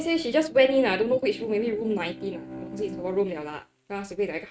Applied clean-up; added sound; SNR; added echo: neural mask model RNNoise.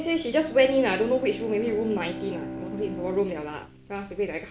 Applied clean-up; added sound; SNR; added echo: none; Bowed string instrument; 11 dB; none.